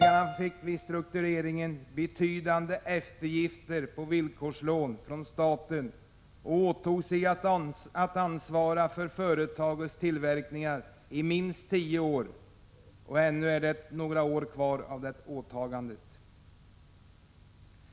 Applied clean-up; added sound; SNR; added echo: none; Piano; 2 dB; none.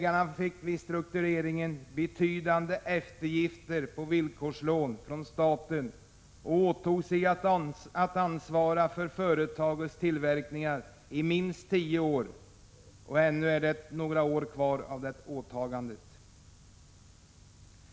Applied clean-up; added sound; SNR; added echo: none; none; none; none.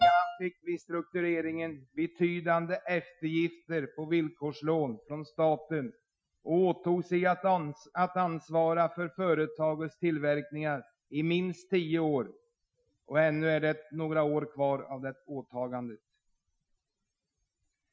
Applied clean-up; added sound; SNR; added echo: classical method Wiener filter.